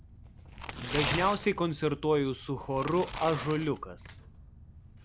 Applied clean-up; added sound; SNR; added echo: none; Tearing + Tearing; 9 dB; none.